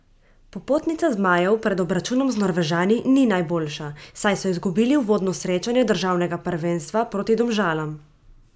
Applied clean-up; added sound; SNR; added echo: none; none; none; none.